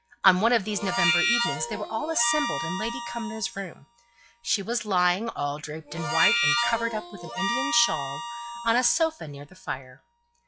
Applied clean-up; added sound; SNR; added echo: classical method log-MMSE.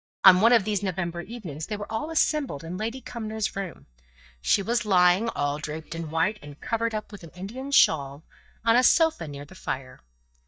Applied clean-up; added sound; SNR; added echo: neural mask model DeepFilterNet 3.